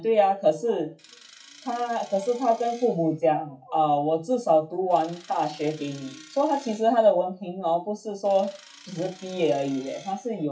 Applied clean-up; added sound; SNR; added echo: classical method WPE with log-MMSE.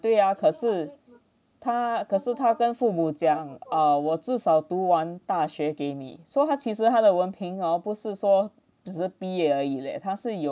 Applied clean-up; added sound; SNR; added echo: none; none; none; none.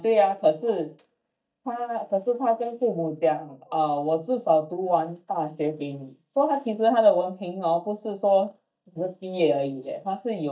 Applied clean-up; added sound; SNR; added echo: neural mask model DeepFilterNet 3.